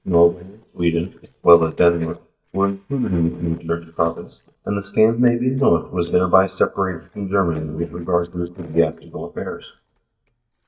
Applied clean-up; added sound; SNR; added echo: neural mask model DeepFilterNet 3.